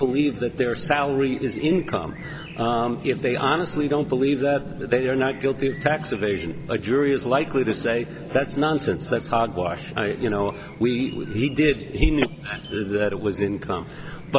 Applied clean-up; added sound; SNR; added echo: none; Chirp, tweet; 13 dB; none.